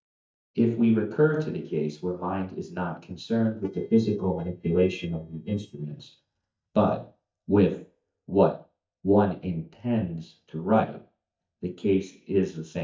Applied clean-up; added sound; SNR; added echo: neural mask model DeepFilterNet 3.